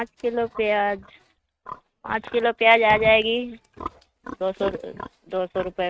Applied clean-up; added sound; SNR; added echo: neural mask model RNNoise.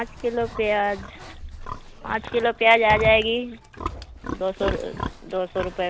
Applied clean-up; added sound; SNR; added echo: none; Livestock, farm animals, working animals; 10 dB; none.